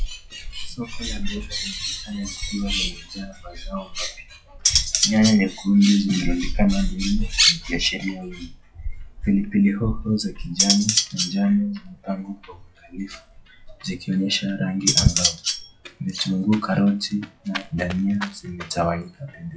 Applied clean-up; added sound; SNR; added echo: classical method log-MMSE.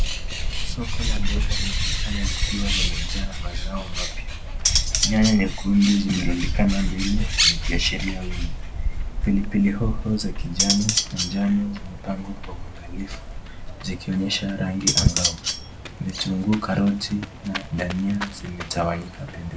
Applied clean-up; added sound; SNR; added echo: none; Cutlery, silverware + Bird; -1 dB; none.